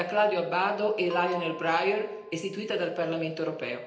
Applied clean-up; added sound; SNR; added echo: none; Bell; 18 dB; reverberation time 0.8 s.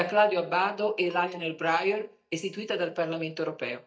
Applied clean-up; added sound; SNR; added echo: neural mask model DeepFilterNet 3.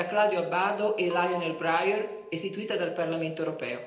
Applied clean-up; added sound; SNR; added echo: neural separator model SepFormer DNS4.